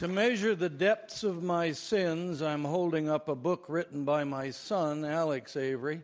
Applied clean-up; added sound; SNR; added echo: none; none; none; none.